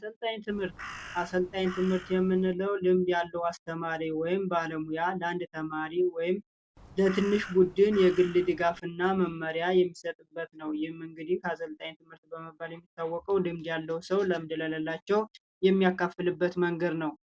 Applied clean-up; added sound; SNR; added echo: none; Crow; 15 dB; none.